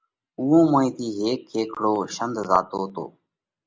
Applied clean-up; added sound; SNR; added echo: none; none; none; none.